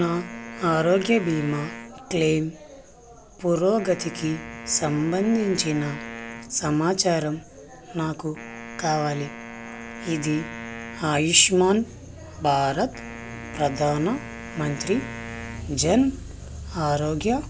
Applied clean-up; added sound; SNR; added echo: none; Wind instrument, woodwind instrument; 15 dB; none.